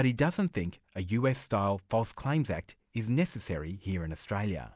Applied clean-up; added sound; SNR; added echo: none; none; none; none.